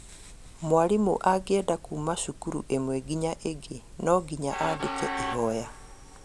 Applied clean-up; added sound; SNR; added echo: none; Train; 11 dB; none.